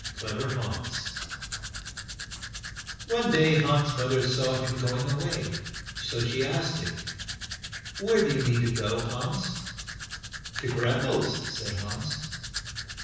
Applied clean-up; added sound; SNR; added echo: none; Domestic sounds, home sounds; 8 dB; reverberation time 1.1 s.